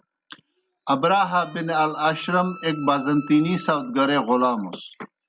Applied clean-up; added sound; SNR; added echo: none; Wind instrument, woodwind instrument; 19 dB; none.